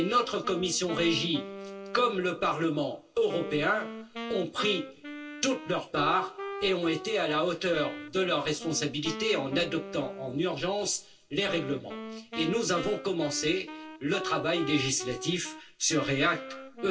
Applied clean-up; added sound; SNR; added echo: none; Wind instrument, woodwind instrument; 11 dB; reverberation time 0.2 s.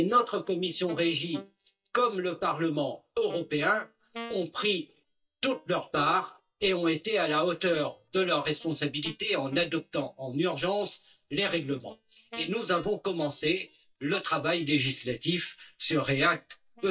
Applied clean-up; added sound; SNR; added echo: neural mask model DeepFilterNet 3.